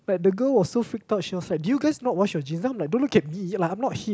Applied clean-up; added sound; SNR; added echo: none; none; none; none.